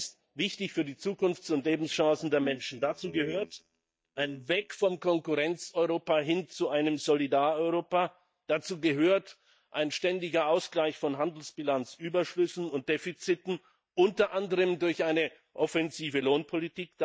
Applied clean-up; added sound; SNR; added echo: neural mask model DeepFilterNet 3.